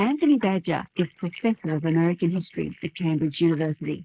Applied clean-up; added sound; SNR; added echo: neural mask model Resemble Enhance denoiser.